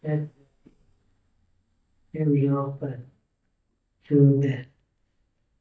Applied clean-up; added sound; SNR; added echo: neural mask model DeepFilterNet 3.